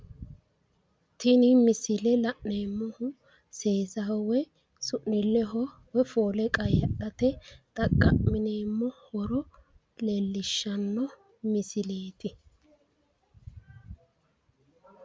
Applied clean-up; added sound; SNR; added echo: none; none; none; none.